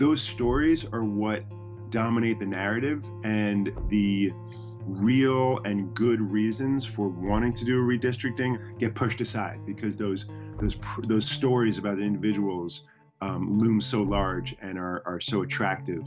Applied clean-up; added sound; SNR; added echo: none; Thump, thud; 16 dB; none.